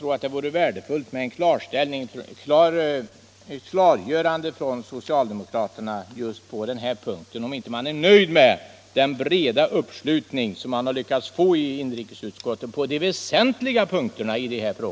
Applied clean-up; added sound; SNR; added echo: none; none; none; none.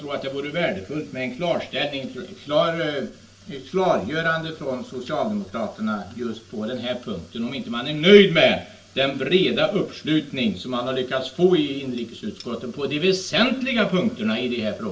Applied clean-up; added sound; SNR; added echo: none; none; none; reverberation time 0.3 s.